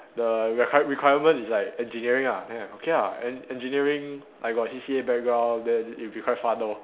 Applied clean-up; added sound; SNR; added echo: none; none; none; none.